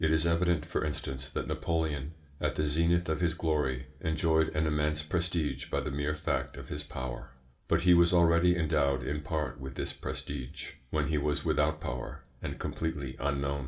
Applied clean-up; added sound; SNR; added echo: none; none; none; reverberation time 0.3 s.